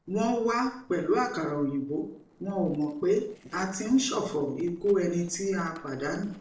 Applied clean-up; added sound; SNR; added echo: neural separator model SepFormer DNS4.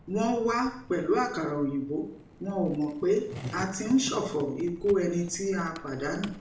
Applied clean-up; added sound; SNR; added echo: none; Skateboard; 16 dB; reverberation time 0.5 s.